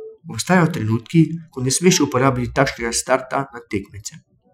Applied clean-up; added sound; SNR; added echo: classical method Wiener filter.